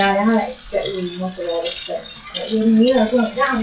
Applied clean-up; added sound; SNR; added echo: classical method log-MMSE.